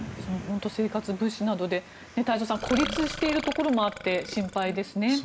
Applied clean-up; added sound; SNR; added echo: none; Burping, eructation; 9 dB; none.